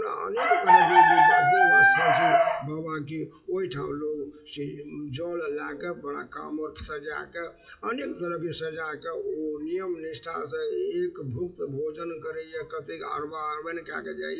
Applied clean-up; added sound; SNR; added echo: classical method WPE with log-MMSE.